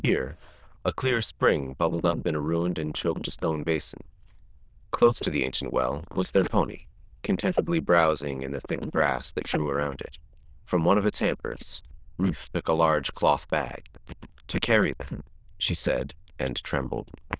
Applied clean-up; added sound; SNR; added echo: neural diffusion model UNIVERSE++.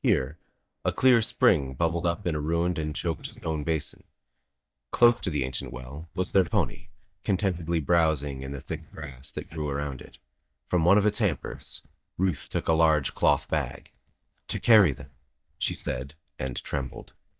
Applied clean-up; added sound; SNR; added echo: neural mask model DeepFilterNet 3.